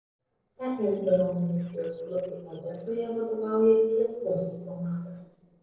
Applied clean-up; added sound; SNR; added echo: neural separator model SepFormer DNS4.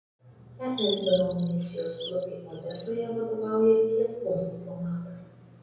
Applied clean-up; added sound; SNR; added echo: none; Bird; 13 dB; reverberation time 1.1 s.